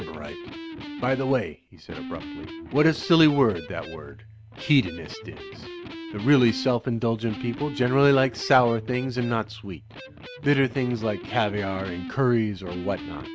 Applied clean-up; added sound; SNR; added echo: none; Electric guitar; 13 dB; none.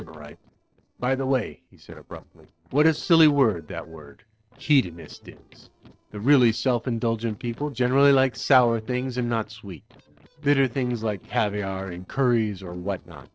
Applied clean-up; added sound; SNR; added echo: neural separator model SepFormer DNS4.